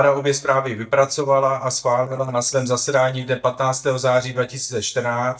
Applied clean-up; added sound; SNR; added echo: neural mask model DeepFilterNet 3.